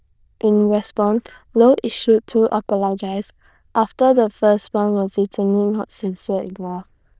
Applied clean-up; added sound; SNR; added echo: neural diffusion model UNIVERSE++.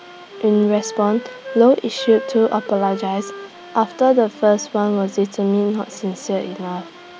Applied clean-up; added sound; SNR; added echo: none; Wind instrument, woodwind instrument; 16 dB; none.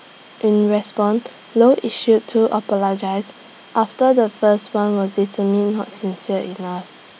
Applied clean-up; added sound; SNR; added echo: none; none; none; none.